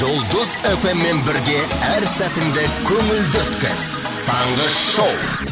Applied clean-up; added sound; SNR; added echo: none; none; none; none.